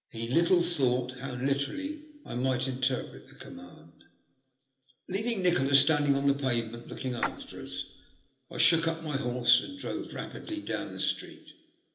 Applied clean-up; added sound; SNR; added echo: none; Splash, splatter; 9 dB; reverberation time 0.8 s.